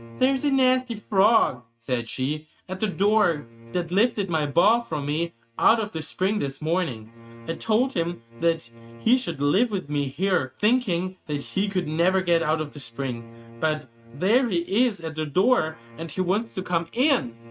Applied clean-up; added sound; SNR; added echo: neural mask model RNNoise.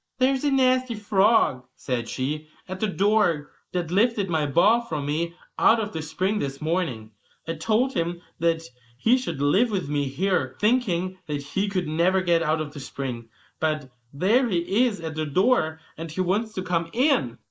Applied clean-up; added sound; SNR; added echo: neural mask model Resemble Enhance denoiser.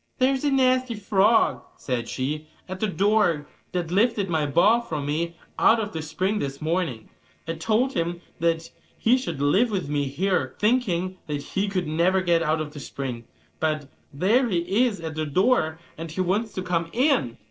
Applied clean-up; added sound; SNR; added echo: neural separator model SepFormer DNS4.